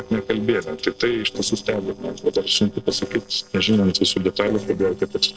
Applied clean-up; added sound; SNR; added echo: neural separator model SepFormer DNS4.